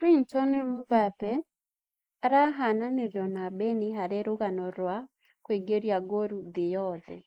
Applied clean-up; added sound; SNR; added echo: neural mask model Resemble Enhance denoiser.